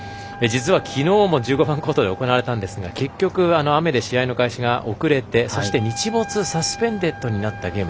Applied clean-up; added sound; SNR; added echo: none; Wind instrument, woodwind instrument; 17 dB; none.